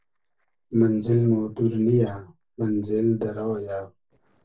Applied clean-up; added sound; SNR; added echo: neural separator model SepFormer DNS4.